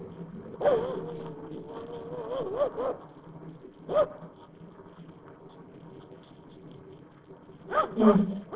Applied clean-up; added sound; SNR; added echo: neural separator model SepFormer DNS4.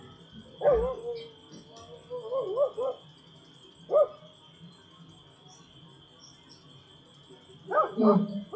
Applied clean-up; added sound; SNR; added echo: classical method WPE with log-MMSE.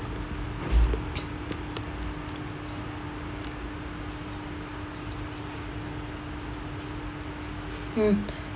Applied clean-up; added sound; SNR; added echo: none; none; none; none.